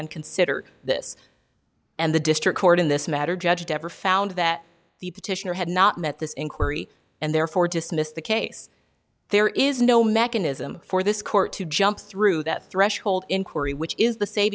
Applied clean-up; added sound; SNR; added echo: none; none; none; none.